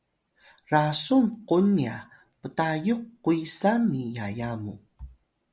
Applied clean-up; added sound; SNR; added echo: none; none; none; none.